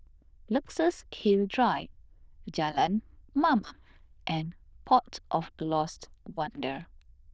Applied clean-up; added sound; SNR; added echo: neural diffusion model UNIVERSE++.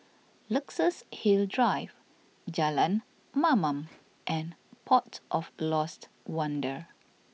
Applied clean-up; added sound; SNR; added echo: none; none; none; none.